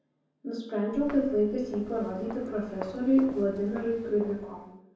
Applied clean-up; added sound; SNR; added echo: none; Walk, footsteps; 16 dB; reverberation time 0.9 s.